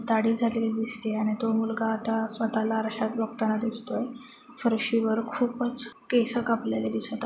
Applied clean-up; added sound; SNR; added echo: none; none; none; none.